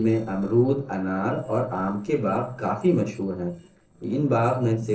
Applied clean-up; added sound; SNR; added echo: neural separator model SepFormer DNS4.